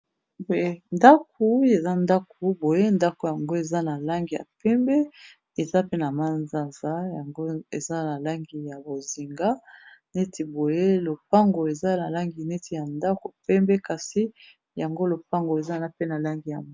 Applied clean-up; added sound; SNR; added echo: none; none; none; none.